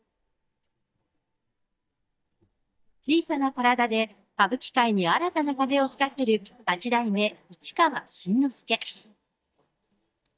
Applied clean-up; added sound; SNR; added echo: neural mask model DeepFilterNet 3.